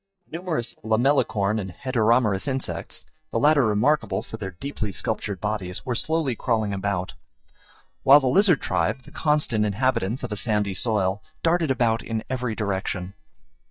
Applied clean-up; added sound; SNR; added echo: neural mask model DeepFilterNet 3.